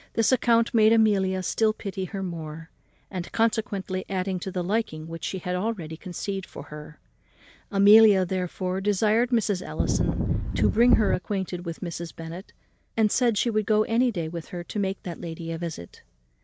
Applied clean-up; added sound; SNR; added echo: none; Wind; -2 dB; none.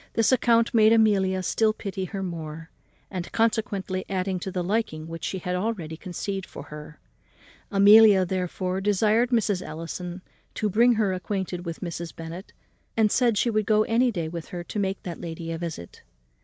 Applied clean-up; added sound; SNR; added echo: none; none; none; none.